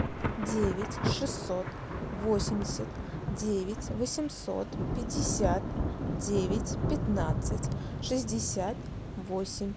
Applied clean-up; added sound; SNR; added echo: none; Thunder / Rain; 0 dB; none.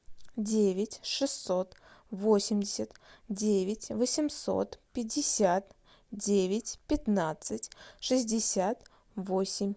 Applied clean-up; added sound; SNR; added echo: none; none; none; none.